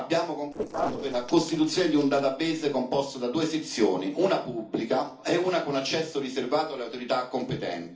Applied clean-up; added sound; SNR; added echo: neural separator model SepFormer DNS4.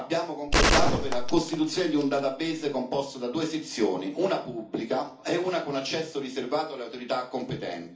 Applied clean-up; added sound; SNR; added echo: none; Gunshot, gunfire; -3 dB; reverberation time 0.4 s.